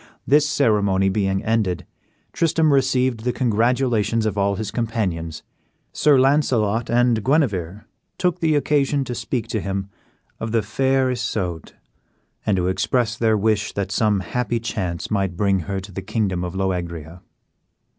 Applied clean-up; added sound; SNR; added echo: none; none; none; none.